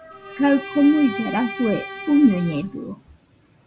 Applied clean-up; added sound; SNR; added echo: none; Bowed string instrument; 13 dB; none.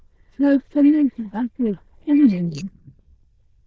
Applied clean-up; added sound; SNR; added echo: neural diffusion model UNIVERSE++.